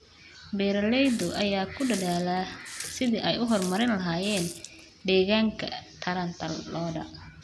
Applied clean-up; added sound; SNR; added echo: none; Water tap, faucet; 14 dB; none.